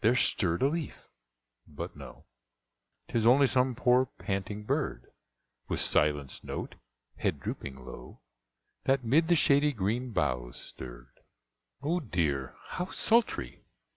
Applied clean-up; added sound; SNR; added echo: none; none; none; none.